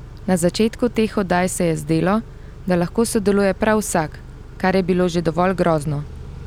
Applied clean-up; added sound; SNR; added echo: none; Idling / Accelerating, revving, vroom / Car; 16 dB; none.